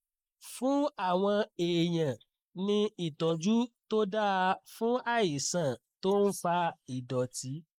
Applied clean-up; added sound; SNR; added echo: neural mask model Resemble Enhance denoiser.